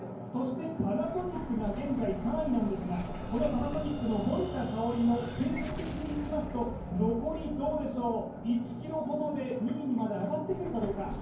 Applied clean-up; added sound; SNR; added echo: none; Explosion; 11 dB; reverberation time 0.9 s.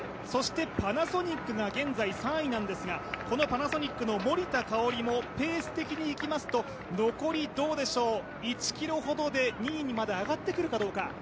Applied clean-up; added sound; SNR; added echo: none; none; none; none.